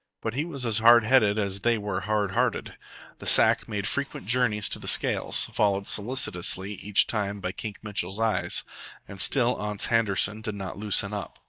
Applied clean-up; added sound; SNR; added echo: neural mask model DeepFilterNet 3.